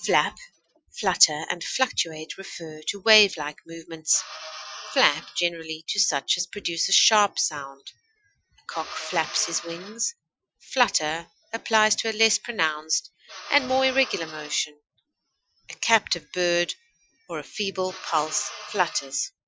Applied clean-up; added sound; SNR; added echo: classical method Wiener filter.